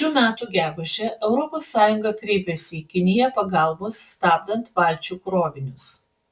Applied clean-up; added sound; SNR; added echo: none; none; none; none.